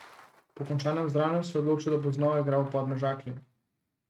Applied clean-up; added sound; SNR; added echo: neural mask model RNNoise.